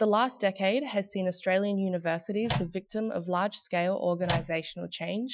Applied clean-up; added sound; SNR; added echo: classical method Wiener filter.